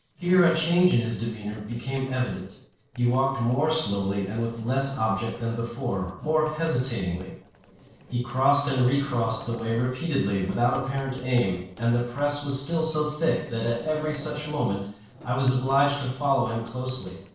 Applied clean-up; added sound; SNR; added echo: neural separator model SepFormer DNS4.